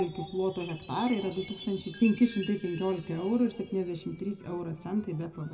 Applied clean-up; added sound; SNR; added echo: none; Chime; 16 dB; reverberation time 1.5 s.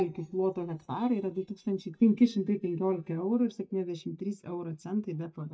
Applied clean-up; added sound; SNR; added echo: neural mask model DeepFilterNet 3.